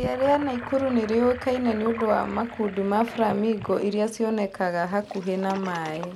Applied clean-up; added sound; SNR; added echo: none; Sink (filling or washing) / Gurgling; 15 dB; none.